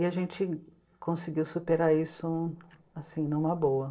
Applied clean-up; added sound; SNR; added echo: neural separator model SepFormer DNS4.